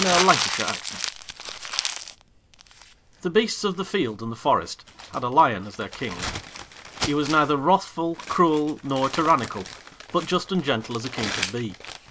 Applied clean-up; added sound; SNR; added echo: none; Crumpling, crinkling; 8 dB; none.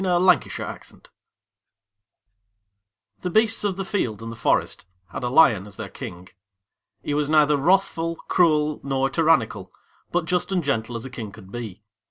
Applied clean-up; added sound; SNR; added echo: none; none; none; none.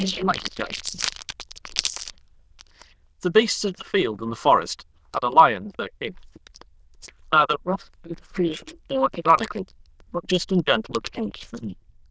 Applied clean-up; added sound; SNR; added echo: neural diffusion model UNIVERSE++.